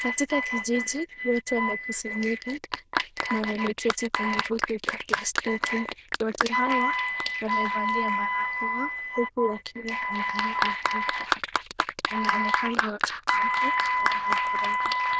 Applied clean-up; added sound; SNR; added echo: neural diffusion model UNIVERSE++.